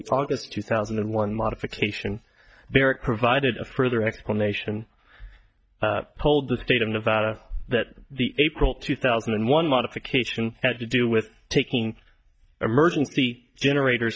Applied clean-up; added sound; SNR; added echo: neural mask model DeepFilterNet 3.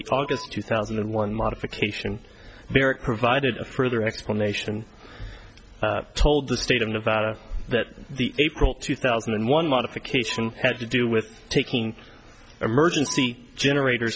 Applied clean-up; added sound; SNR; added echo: none; Alarm; 13 dB; none.